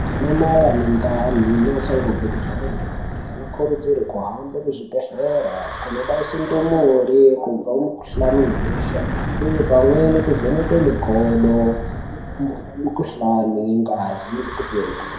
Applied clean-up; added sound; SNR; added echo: none; Wind / Breathing; 6 dB; reverberation time 0.5 s.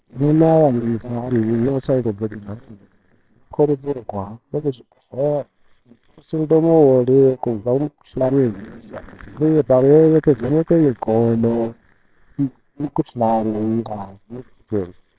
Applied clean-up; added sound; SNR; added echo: neural separator model SepFormer WHAMR!.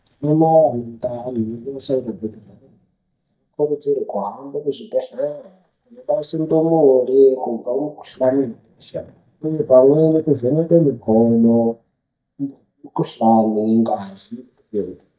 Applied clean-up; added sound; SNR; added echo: neural mask model DeepFilterNet 3.